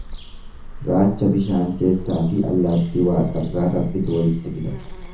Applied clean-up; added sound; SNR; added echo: none; Bird vocalization, bird call, bird song; 13 dB; reverberation time 0.6 s.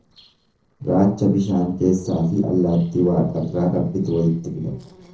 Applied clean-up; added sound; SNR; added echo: neural separator model SepFormer DNS4.